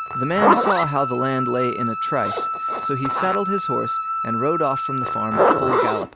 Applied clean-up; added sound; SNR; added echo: none; Zipper (clothing) + Wind instrument, woodwind instrument; -3 dB; none.